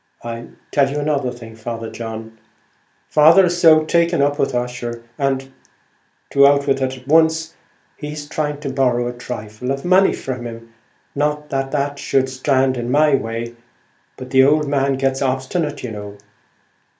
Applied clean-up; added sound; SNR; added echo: none; none; none; none.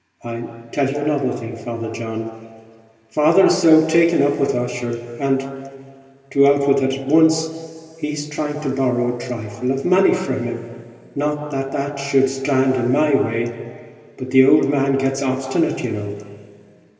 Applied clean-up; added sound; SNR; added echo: none; none; none; reverberation time 2.5 s.